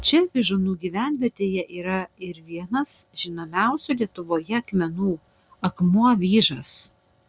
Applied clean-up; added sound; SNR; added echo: none; none; none; none.